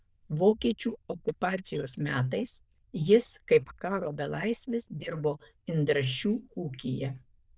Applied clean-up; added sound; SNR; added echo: neural diffusion model UNIVERSE++.